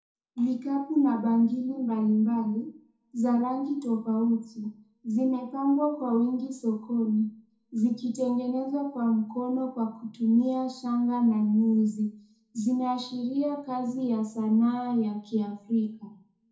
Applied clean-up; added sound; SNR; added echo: none; none; none; reverberation time 0.6 s.